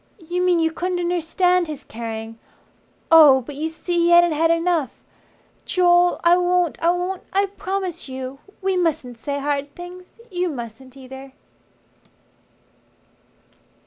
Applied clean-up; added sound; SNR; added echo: none; none; none; none.